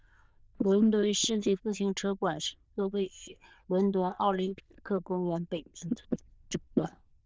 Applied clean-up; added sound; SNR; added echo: neural diffusion model UNIVERSE++.